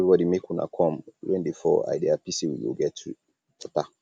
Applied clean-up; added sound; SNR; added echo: none; none; none; none.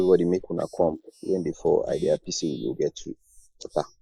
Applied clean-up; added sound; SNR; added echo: neural mask model Resemble Enhance denoiser.